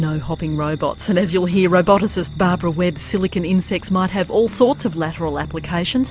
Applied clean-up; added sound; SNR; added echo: none; none; none; none.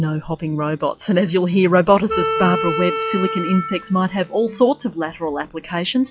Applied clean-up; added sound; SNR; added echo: classical method log-MMSE.